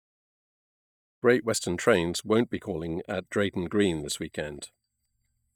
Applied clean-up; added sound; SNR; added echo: neural mask model DeepFilterNet 3.